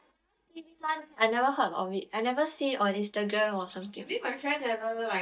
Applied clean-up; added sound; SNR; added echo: neural mask model DeepFilterNet 3.